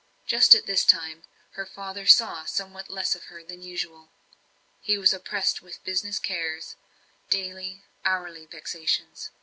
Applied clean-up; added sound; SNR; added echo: none; none; none; none.